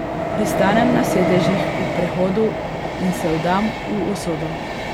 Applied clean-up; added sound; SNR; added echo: none; Train; 1 dB; none.